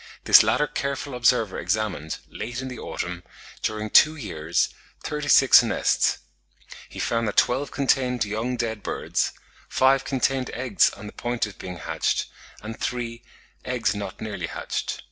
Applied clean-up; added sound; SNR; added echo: none; none; none; none.